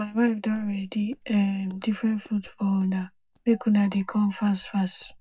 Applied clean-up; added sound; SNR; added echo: neural mask model DeepFilterNet 3.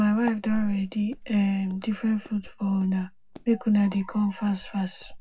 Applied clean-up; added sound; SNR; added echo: none; Walk, footsteps; 15 dB; reverberation time 0.3 s.